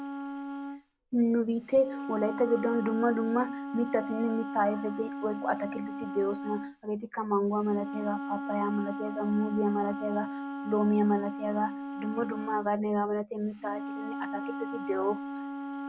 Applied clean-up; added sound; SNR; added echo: none; Wind instrument, woodwind instrument; 7 dB; none.